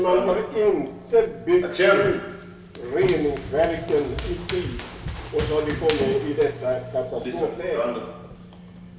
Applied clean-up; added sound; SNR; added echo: none; Run; 5 dB; reverberation time 0.3 s.